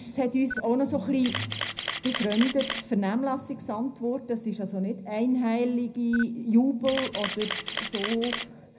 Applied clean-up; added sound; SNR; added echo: none; Camera; 7 dB; reverberation time 0.4 s.